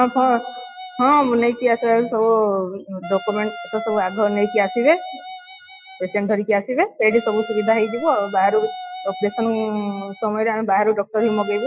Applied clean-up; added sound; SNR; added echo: classical method Wiener filter.